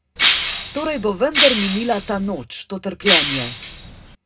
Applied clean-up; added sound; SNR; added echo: none; Shatter; -2 dB; reverberation time 0.2 s.